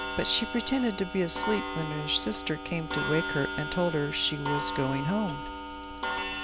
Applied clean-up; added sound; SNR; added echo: none; Clock; 6 dB; none.